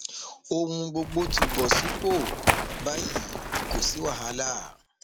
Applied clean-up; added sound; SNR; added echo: none; Run; -1 dB; none.